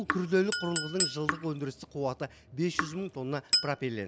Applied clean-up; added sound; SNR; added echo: none; Raindrop / Drip + Chink, clink; 2 dB; none.